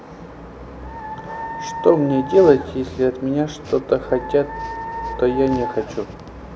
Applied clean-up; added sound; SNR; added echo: none; Dog; 10 dB; none.